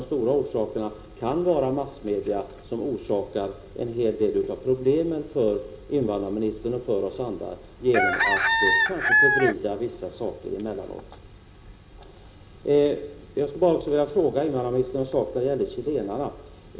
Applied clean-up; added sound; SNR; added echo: none; Chicken, rooster; -2 dB; reverberation time 0.2 s.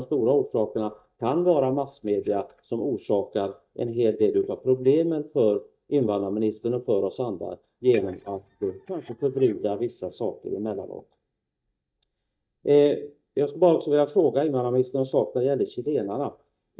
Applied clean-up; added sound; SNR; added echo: neural mask model DeepFilterNet 3.